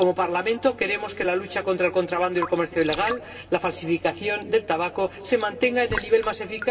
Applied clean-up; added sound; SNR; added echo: none; Raindrop / Drip / Trickle, dribble; 11 dB; reverberation time 2.8 s.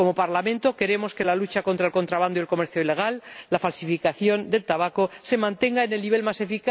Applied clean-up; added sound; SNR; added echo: none; none; none; none.